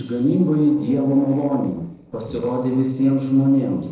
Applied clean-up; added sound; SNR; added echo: neural separator model SepFormer DNS4.